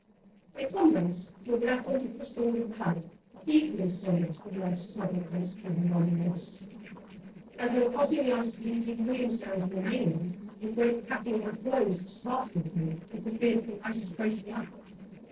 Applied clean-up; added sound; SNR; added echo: neural separator model SepFormer DNS4.